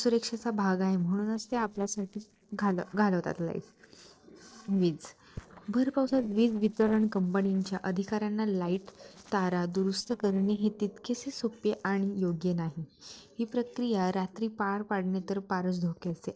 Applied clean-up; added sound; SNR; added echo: neural separator model SepFormer DNS4.